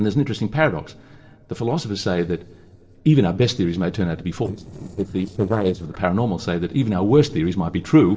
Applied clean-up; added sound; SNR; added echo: neural separator model SepFormer DNS4.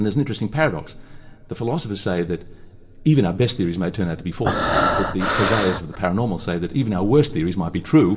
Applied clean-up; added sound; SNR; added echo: none; Breathing; 0 dB; reverberation time 2.7 s.